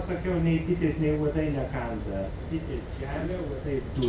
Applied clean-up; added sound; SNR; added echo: none; Fire; 6 dB; reverberation time 0.3 s.